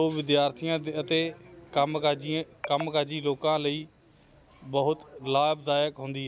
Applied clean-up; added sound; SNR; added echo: none; none; none; none.